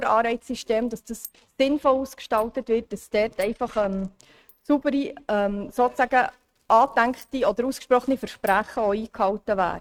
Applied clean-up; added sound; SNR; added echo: neural mask model RNNoise.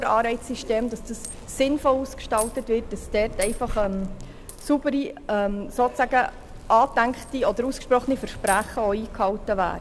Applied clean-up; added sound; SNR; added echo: none; Coin (dropping) + Zipper (clothing); 10 dB; none.